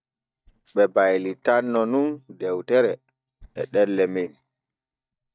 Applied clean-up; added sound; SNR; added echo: neural mask model DeepFilterNet 3.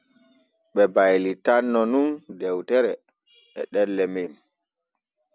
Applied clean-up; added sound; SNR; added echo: none; none; none; none.